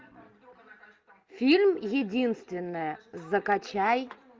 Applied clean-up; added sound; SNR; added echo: none; none; none; none.